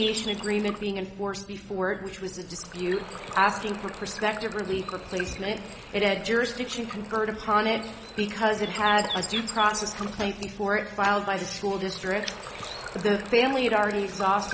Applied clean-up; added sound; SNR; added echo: none; Water / Bird; 12 dB; none.